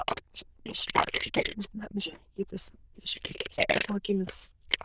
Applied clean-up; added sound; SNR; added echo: neural diffusion model UNIVERSE++.